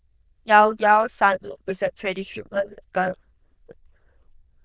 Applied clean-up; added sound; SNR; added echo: neural diffusion model UNIVERSE++.